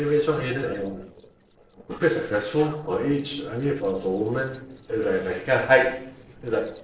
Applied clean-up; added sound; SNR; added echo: neural separator model SepFormer DNS4.